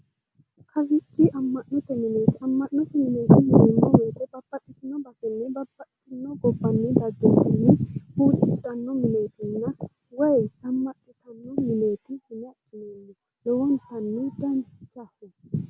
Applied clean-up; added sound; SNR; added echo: none; none; none; none.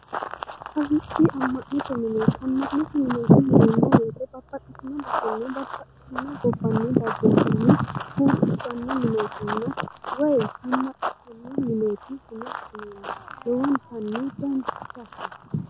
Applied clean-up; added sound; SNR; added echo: none; Run; 10 dB; none.